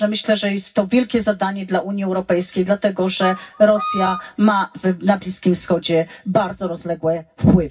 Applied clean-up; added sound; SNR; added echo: none; Wind instrument, woodwind instrument; 10 dB; reverberation time 0.4 s.